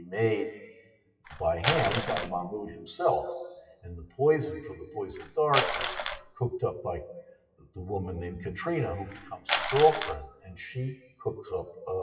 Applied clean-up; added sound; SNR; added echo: classical method WPE with log-MMSE.